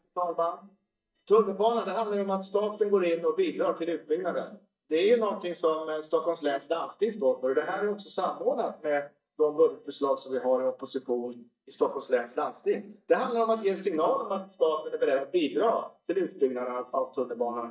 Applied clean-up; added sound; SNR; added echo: neural mask model DeepFilterNet 3.